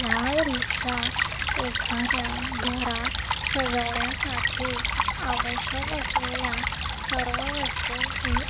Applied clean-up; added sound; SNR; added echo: none; Stream / Trickle, dribble; -5 dB; none.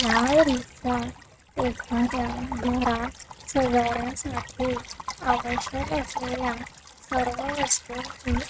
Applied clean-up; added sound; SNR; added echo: neural mask model RNNoise.